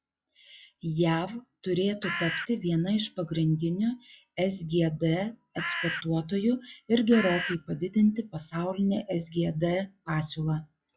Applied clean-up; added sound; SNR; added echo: classical method log-MMSE.